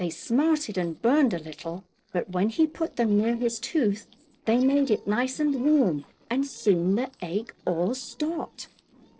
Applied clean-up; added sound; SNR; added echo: neural separator model SepFormer DNS4.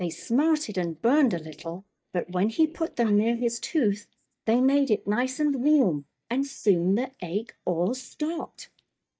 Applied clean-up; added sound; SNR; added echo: neural mask model DeepFilterNet 3.